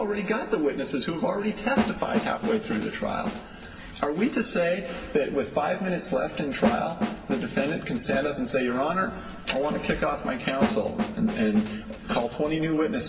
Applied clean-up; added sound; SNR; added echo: none; Snare drum; 4 dB; reverberation time 1.7 s.